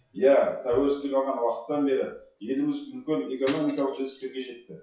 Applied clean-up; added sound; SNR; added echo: classical method log-MMSE.